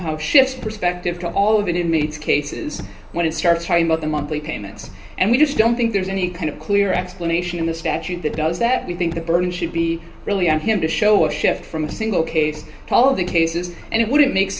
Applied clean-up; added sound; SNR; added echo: none; Car; 15 dB; reverberation time 0.3 s.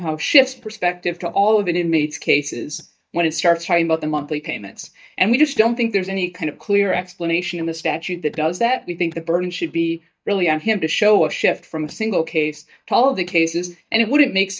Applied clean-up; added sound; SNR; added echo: neural mask model DeepFilterNet 3.